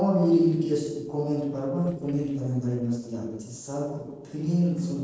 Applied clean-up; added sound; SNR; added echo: neural separator model SepFormer DNS4.